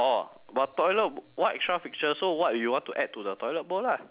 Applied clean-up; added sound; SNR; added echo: none; none; none; none.